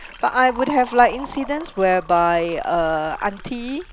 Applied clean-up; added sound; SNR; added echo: none; Liquid + Crackle; 15 dB; none.